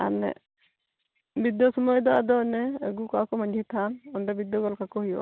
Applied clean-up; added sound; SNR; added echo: none; none; none; none.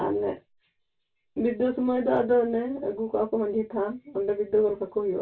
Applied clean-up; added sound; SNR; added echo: none; none; none; reverberation time 0.2 s.